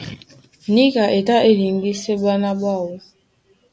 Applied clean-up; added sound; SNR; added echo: none; none; none; none.